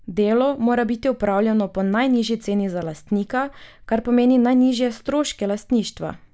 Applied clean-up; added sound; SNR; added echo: none; none; none; none.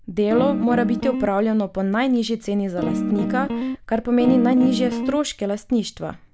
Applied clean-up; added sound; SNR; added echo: none; Guitar; 3 dB; none.